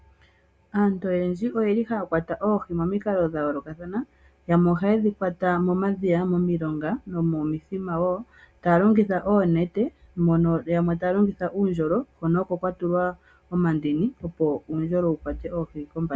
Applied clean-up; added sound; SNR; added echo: none; none; none; none.